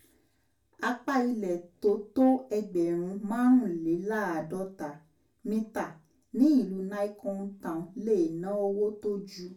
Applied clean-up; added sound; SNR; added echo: none; none; none; reverberation time 0.3 s.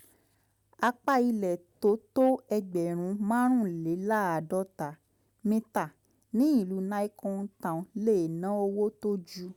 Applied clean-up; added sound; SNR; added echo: none; none; none; none.